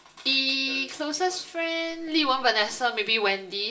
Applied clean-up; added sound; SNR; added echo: none; none; none; reverberation time 0.4 s.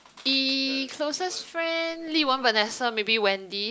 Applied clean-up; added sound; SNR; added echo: none; none; none; none.